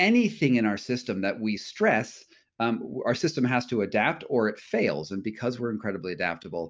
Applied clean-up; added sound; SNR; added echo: none; none; none; none.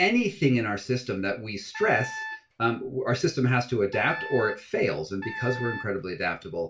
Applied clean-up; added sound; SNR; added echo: none; Wind instrument, woodwind instrument; 11 dB; reverberation time 0.2 s.